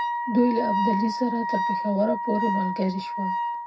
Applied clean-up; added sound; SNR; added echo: none; Wind instrument, woodwind instrument; 2 dB; reverberation time 0.4 s.